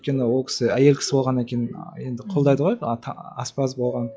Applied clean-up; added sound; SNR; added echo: classical method log-MMSE.